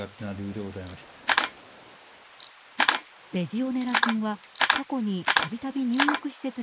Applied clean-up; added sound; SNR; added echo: neural mask model Resemble Enhance denoiser.